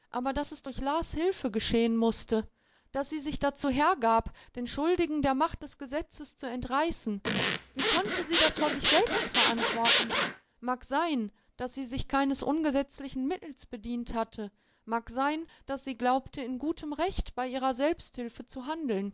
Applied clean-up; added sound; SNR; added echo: none; Zipper (clothing) / Sawing; -4 dB; none.